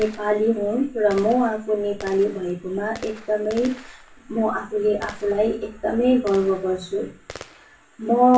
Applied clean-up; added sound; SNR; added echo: none; Gunshot, gunfire; 20 dB; reverberation time 0.3 s.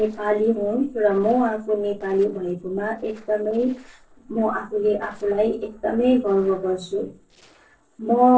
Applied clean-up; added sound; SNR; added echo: neural separator model SepFormer DNS4.